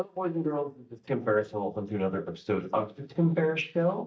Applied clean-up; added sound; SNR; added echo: neural mask model DeepFilterNet 3.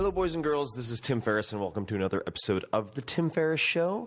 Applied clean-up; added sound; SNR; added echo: none; none; none; none.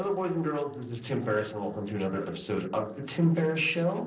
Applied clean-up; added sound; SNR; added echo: neural separator model SepFormer DNS4.